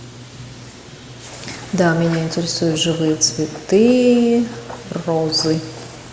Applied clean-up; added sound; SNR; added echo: none; none; none; none.